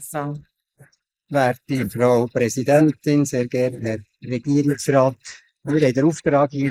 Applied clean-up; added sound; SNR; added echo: neural mask model Resemble Enhance denoiser.